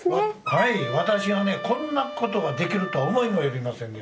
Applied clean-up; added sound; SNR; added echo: none; Wind instrument, woodwind instrument; 9 dB; none.